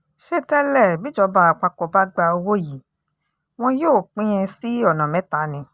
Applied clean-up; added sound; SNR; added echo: none; none; none; none.